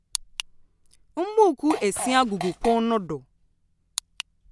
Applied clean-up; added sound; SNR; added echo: none; Fart; 9 dB; none.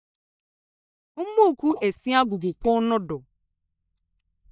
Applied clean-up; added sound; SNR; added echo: neural mask model DeepFilterNet 3.